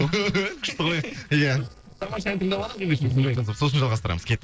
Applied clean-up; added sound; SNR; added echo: neural separator model SepFormer DNS4.